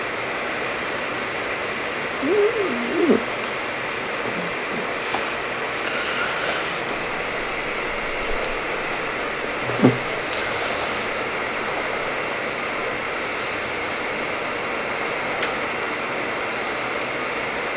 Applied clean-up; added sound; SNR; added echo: none; Cricket / Motor vehicle (road); 19 dB; none.